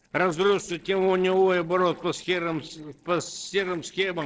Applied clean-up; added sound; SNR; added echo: neural separator model SepFormer DNS4.